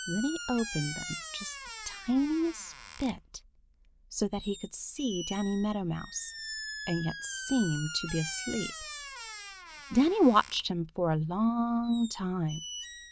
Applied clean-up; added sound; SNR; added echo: none; Squeak; 11 dB; none.